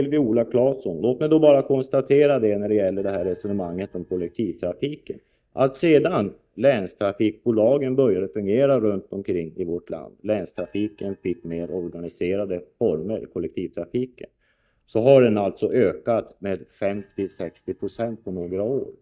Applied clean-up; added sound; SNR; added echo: neural mask model DeepFilterNet 3.